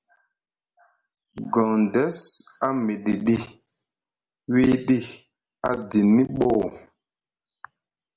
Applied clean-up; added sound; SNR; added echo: none; none; none; none.